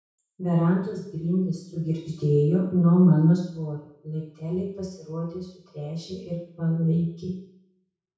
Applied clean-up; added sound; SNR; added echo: none; none; none; reverberation time 0.6 s.